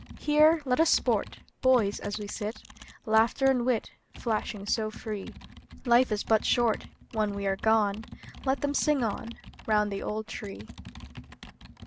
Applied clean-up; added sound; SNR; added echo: none; Computer keyboard; 17 dB; none.